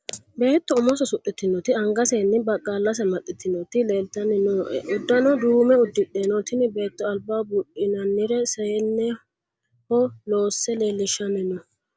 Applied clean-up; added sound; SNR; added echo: none; none; none; none.